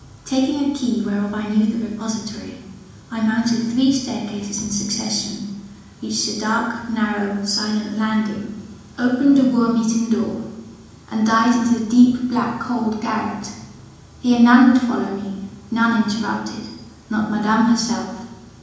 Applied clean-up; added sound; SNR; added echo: none; Organ; 16 dB; reverberation time 1.0 s.